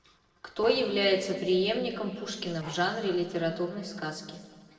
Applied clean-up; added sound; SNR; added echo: neural separator model SepFormer DNS4.